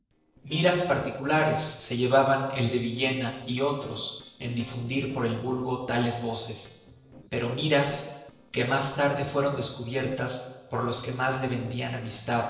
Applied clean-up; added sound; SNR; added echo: neural separator model SepFormer DNS4.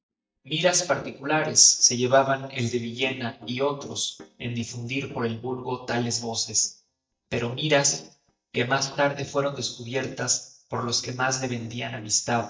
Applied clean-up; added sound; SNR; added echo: neural mask model DeepFilterNet 3.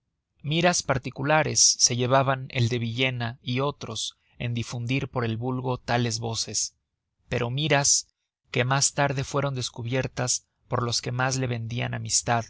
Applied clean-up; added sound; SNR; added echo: none; none; none; none.